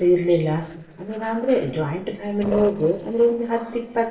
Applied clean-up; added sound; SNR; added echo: neural separator model SepFormer DNS4.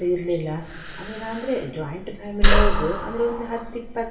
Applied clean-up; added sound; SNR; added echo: none; Breathing; -4 dB; reverberation time 1.0 s.